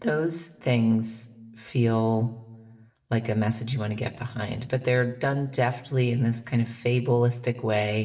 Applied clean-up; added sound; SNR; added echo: none; none; none; reverberation time 1.4 s.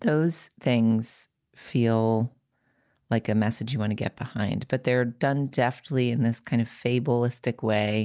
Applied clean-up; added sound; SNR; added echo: none; none; none; none.